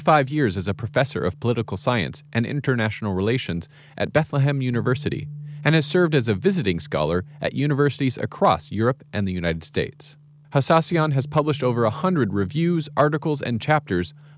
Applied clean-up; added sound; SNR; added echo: none; Bass guitar; 18 dB; none.